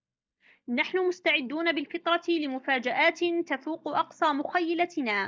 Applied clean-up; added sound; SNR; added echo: neural mask model DeepFilterNet 3.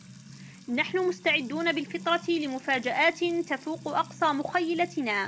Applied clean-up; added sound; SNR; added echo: none; Trickle, dribble / Water tap, faucet / Music; 18 dB; none.